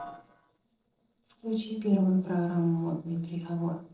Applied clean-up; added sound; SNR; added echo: neural separator model SepFormer DNS4.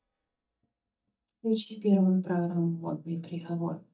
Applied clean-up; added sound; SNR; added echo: neural mask model DeepFilterNet 3.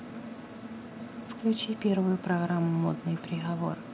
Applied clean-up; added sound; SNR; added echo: none; none; none; none.